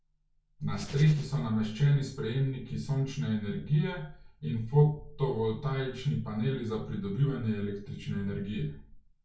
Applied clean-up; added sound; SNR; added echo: none; Hands; 17 dB; reverberation time 0.2 s.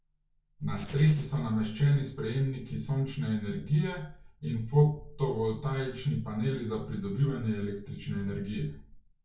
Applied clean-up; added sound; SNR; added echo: neural separator model SepFormer DNS4.